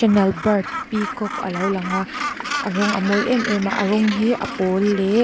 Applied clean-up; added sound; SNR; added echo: none; Gull, seagull; 8 dB; none.